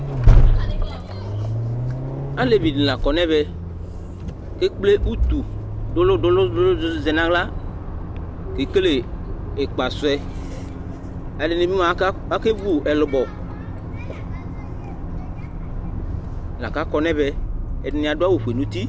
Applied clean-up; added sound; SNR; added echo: none; Accelerating, revving, vroom; 0 dB; none.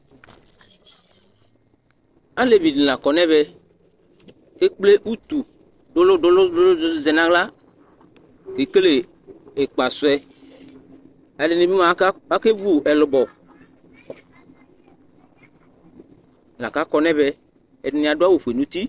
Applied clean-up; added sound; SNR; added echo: neural separator model SepFormer DNS4.